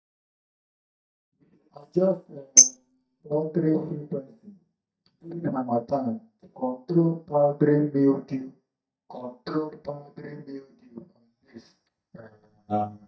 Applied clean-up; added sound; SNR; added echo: neural mask model DeepFilterNet 3.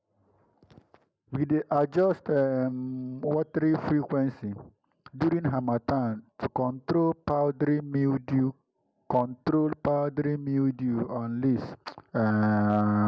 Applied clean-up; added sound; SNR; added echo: none; none; none; none.